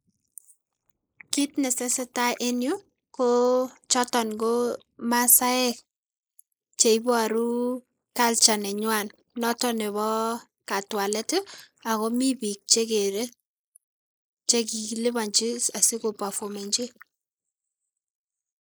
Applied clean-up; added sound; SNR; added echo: neural mask model Resemble Enhance denoiser.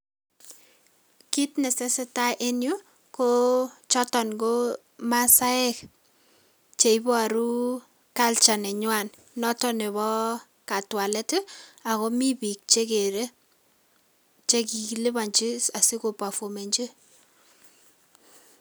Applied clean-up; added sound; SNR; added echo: none; none; none; none.